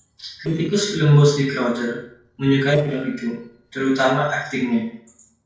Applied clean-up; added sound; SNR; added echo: neural separator model SepFormer DNS4.